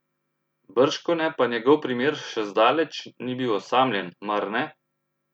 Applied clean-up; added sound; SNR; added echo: none; none; none; none.